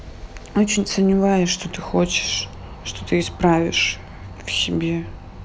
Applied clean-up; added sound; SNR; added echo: none; none; none; none.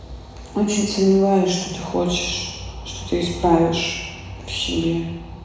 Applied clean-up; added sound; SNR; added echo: none; none; none; reverberation time 1.0 s.